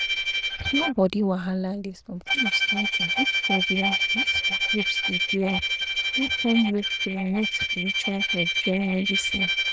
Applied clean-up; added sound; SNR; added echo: neural diffusion model UNIVERSE++.